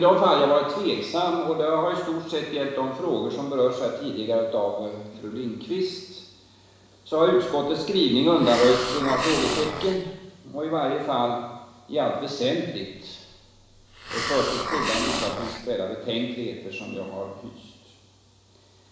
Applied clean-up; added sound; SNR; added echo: none; Hiss; 6 dB; reverberation time 1.0 s.